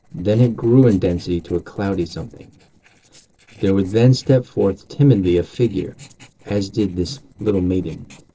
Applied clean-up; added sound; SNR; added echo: neural separator model SepFormer DNS4.